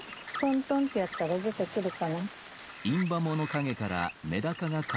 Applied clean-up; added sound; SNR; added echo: none; Bird; 13 dB; none.